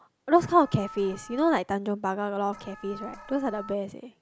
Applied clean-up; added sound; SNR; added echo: none; Alarm; 17 dB; none.